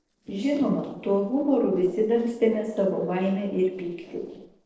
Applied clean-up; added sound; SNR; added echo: neural separator model SepFormer DNS4.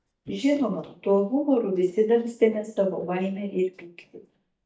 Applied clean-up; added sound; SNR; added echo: neural mask model DeepFilterNet 3.